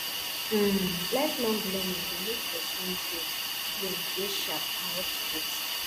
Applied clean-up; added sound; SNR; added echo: none; Hiss; -1 dB; none.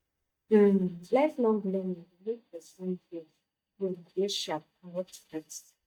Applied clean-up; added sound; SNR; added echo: neural mask model DeepFilterNet 3.